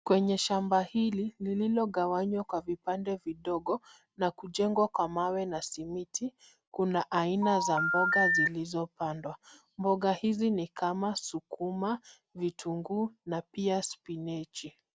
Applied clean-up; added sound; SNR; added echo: none; Telephone; -2 dB; none.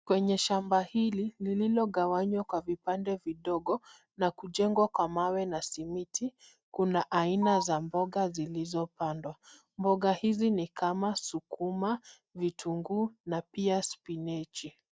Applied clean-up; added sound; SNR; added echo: neural mask model DeepFilterNet 3.